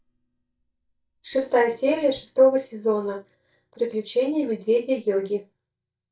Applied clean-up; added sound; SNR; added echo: neural mask model DeepFilterNet 3.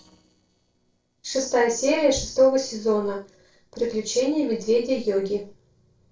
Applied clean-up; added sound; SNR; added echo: neural separator model SepFormer DNS4.